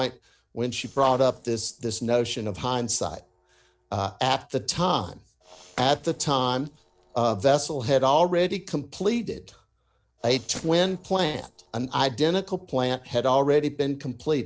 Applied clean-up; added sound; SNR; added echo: neural separator model SepFormer DNS4.